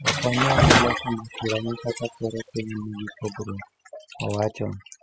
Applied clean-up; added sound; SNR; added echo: classical method spectral subtraction.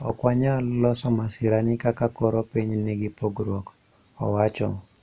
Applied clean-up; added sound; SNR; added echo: none; none; none; none.